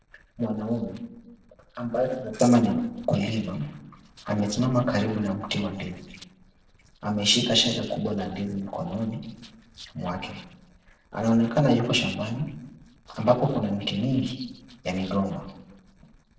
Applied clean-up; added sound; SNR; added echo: neural separator model SepFormer DNS4.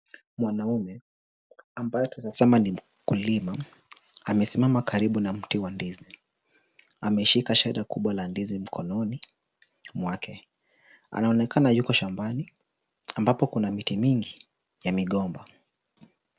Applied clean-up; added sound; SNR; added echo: none; none; none; none.